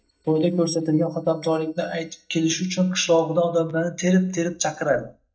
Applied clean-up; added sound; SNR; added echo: neural mask model DeepFilterNet 3.